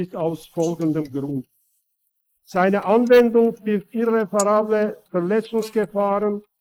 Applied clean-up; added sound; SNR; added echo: neural mask model Resemble Enhance denoiser.